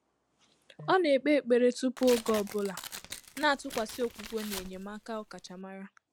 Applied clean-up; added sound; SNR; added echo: none; Tearing; 13 dB; none.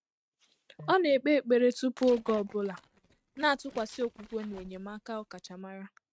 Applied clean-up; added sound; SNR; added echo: neural mask model RNNoise.